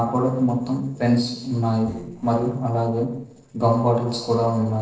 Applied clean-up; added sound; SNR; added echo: neural separator model SepFormer DNS4.